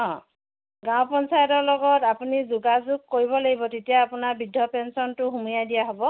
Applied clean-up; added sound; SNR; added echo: none; none; none; none.